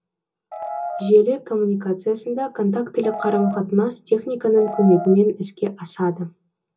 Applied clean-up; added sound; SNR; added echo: none; Piano; 8 dB; reverberation time 0.2 s.